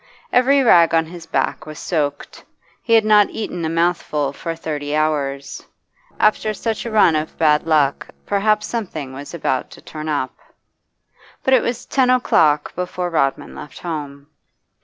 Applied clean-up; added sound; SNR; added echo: neural separator model SepFormer DNS4.